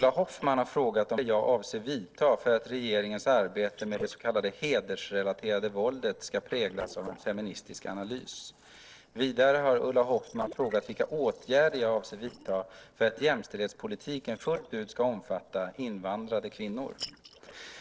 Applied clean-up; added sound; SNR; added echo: neural separator model SepFormer DNS4.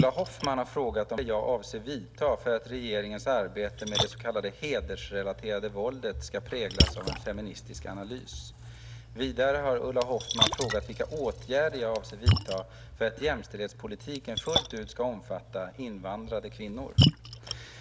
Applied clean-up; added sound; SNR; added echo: none; Splash, splatter; 1 dB; none.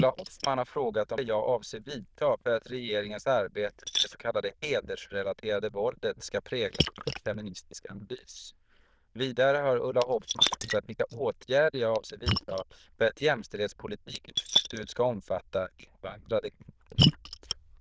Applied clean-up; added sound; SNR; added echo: neural diffusion model UNIVERSE++.